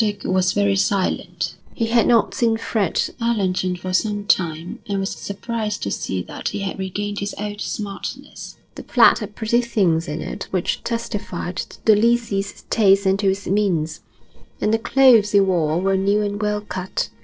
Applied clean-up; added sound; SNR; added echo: neural separator model SepFormer DNS4.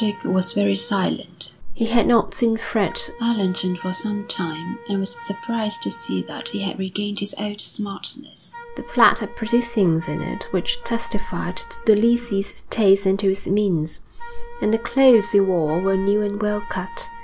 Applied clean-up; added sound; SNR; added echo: none; Wind instrument, woodwind instrument; 19 dB; none.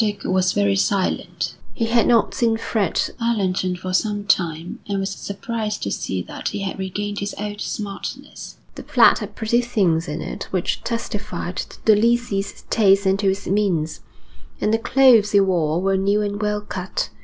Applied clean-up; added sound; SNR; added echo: none; none; none; none.